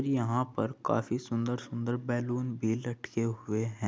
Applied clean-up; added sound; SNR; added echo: none; none; none; none.